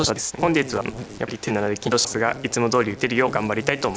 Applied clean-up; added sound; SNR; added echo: none; Insect; 15 dB; none.